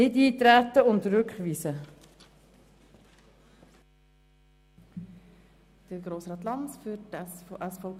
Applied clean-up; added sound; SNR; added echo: none; none; none; none.